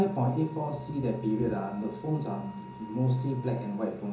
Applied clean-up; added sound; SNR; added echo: none; Wind instrument, woodwind instrument; 18 dB; reverberation time 0.6 s.